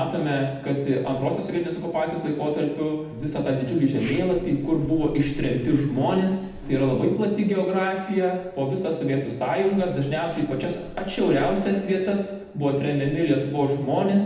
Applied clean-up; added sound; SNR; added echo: none; Zipper (clothing); 20 dB; reverberation time 0.8 s.